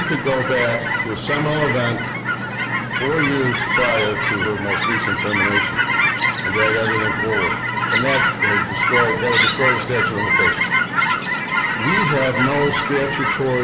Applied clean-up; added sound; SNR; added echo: none; Chirp, tweet / Fowl; -3 dB; none.